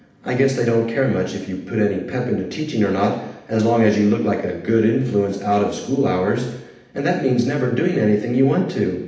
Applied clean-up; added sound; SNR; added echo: none; none; none; reverberation time 0.8 s.